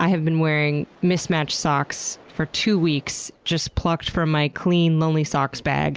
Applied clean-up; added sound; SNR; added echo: none; none; none; none.